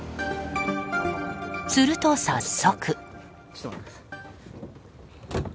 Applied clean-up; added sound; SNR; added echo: none; none; none; none.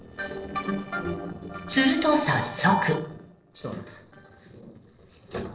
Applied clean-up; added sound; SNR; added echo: neural separator model SepFormer DNS4.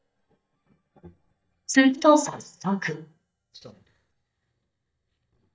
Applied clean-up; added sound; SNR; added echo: neural mask model DeepFilterNet 3.